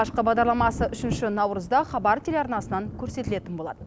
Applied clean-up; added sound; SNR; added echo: none; Thunder; 10 dB; none.